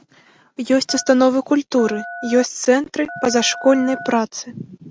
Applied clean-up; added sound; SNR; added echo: neural mask model RNNoise.